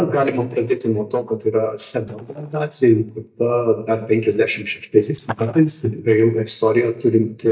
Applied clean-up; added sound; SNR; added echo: neural mask model DeepFilterNet 3.